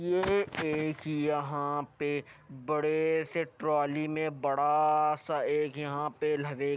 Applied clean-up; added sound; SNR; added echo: none; none; none; none.